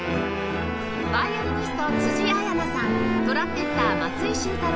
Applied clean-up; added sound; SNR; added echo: none; Wind instrument, woodwind instrument; 5 dB; none.